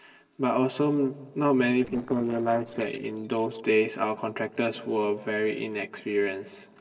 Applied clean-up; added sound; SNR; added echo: neural separator model SepFormer DNS4.